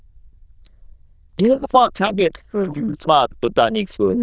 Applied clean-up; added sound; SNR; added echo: neural diffusion model UNIVERSE++.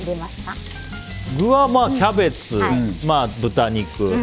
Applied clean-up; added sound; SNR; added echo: none; none; none; none.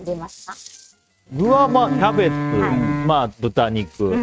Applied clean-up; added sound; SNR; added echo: neural mask model RNNoise.